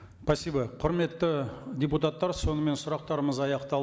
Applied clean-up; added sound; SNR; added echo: none; none; none; none.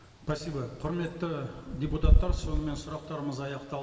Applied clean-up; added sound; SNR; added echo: none; Wind / Bird; -4 dB; reverberation time 2.6 s.